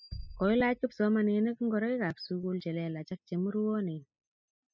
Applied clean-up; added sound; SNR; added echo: classical method spectral subtraction.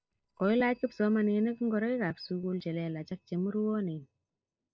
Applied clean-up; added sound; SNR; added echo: neural separator model SepFormer DNS4.